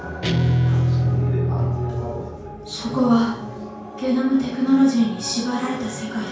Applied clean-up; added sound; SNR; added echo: none; Guitar; -1 dB; reverberation time 0.5 s.